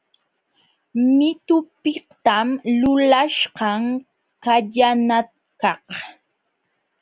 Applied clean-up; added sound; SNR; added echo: none; none; none; none.